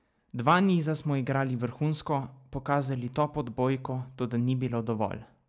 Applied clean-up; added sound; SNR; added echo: none; none; none; none.